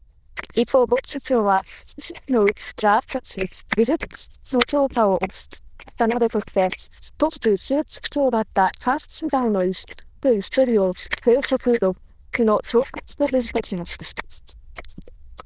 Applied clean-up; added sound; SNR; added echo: neural diffusion model UNIVERSE++.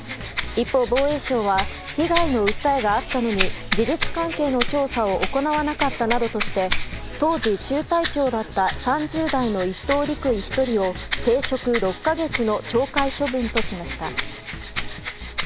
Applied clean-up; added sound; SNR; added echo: none; Rattle (instrument); 6 dB; none.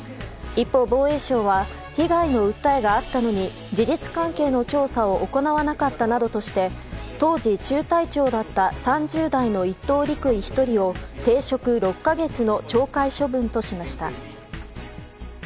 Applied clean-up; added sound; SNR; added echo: none; none; none; none.